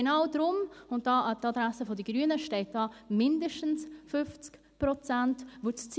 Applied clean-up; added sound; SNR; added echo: none; none; none; none.